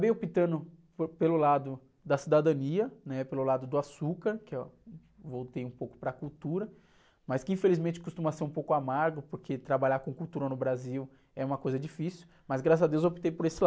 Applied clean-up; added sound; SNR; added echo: none; none; none; none.